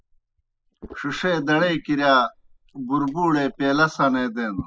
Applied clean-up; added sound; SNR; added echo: classical method spectral subtraction.